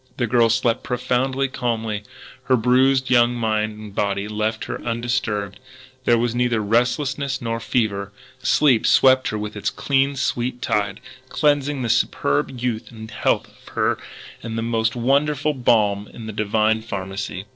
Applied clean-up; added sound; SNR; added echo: neural separator model SepFormer DNS4.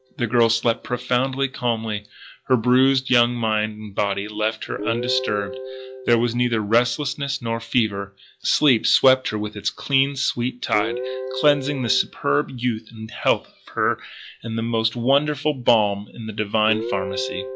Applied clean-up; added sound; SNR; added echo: classical method log-MMSE.